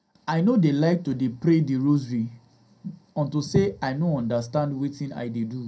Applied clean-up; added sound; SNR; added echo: none; none; none; reverberation time 0.2 s.